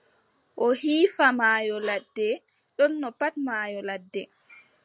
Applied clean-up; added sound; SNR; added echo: none; none; none; none.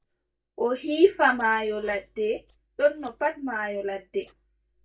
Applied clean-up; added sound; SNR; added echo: neural mask model DeepFilterNet 3.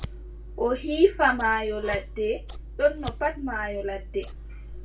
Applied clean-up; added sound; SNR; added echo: none; Scissors; 11 dB; reverberation time 0.2 s.